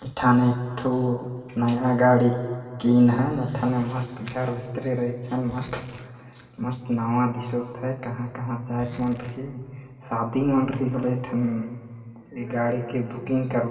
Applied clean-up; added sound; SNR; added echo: none; Zipper (clothing); 19 dB; reverberation time 2.3 s.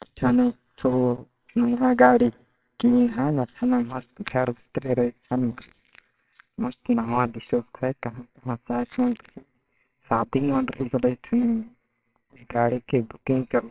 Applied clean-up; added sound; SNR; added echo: neural separator model SepFormer WHAMR!.